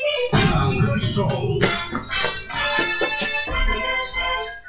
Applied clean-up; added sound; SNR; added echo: classical method WPE with log-MMSE.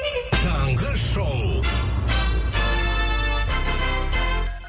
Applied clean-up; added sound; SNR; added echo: none; none; none; none.